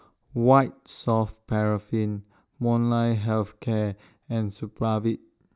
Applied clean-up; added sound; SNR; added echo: none; none; none; none.